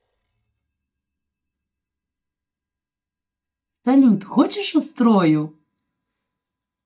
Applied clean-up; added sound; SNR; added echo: neural mask model DeepFilterNet 3.